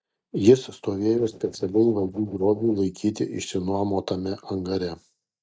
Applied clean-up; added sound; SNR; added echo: neural mask model DeepFilterNet 3.